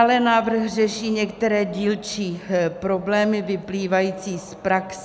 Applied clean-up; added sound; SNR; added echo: none; none; none; none.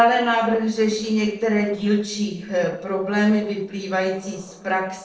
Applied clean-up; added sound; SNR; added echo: neural separator model SepFormer DNS4.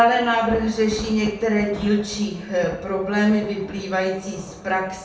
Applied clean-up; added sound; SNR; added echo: none; Thunder / Rain; 16 dB; reverberation time 0.5 s.